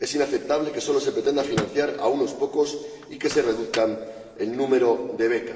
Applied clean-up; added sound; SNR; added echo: none; Microwave oven; 16 dB; reverberation time 2.8 s.